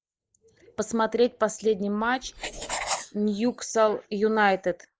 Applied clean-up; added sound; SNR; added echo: neural mask model Resemble Enhance denoiser.